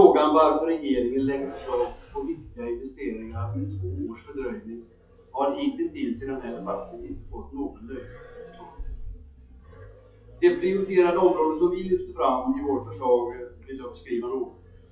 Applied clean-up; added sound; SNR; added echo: classical method WPE with log-MMSE.